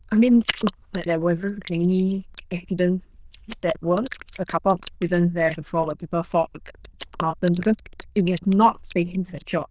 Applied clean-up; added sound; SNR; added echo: neural diffusion model UNIVERSE++.